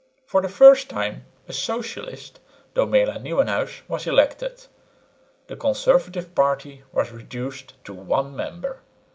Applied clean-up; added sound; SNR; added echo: none; none; none; none.